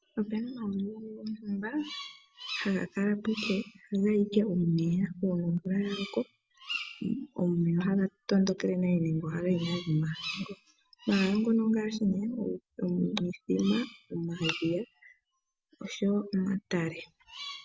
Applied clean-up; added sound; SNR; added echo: none; Bird vocalization, bird call, bird song; 15 dB; none.